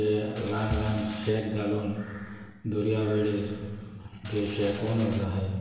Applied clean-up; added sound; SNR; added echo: none; Mechanisms; 13 dB; reverberation time 0.9 s.